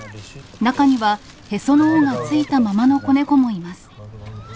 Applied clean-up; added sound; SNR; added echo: none; none; none; none.